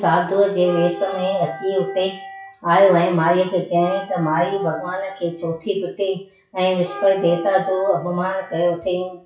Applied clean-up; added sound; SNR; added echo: classical method WPE with log-MMSE.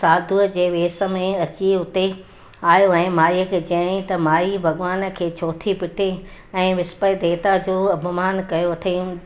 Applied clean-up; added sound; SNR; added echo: none; none; none; none.